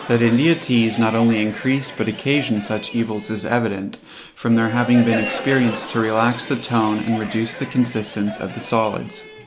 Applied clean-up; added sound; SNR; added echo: none; Bowed string instrument + Crowd; 13 dB; none.